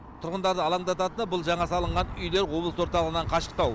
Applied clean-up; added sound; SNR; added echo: none; none; none; none.